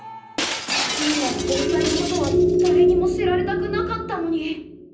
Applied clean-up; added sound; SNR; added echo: none; Shatter; 8 dB; reverberation time 0.6 s.